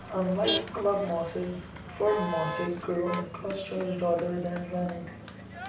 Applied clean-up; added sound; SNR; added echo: none; Motor vehicle (road); 6 dB; reverberation time 0.5 s.